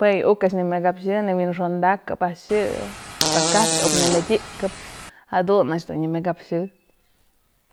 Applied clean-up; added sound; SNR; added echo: none; Fart; 2 dB; none.